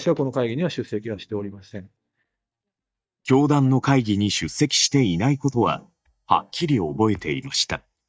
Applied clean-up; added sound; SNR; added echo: neural mask model DeepFilterNet 3.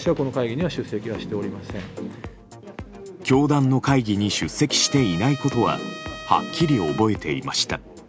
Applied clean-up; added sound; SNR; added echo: none; Trumpet; 14 dB; none.